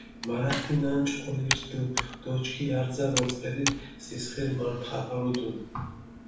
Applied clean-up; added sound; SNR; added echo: none; Computer keyboard; 7 dB; reverberation time 0.7 s.